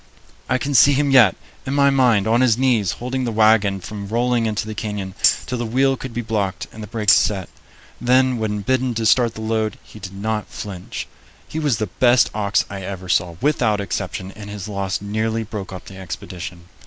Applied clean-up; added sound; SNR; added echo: none; Tambourine; 4 dB; none.